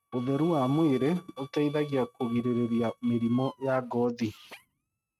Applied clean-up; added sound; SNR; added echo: neural mask model RNNoise.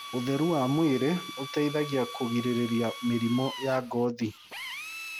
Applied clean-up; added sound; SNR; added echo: none; Drill; 12 dB; none.